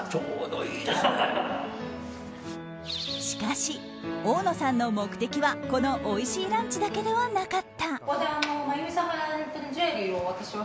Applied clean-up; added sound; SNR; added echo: none; none; none; none.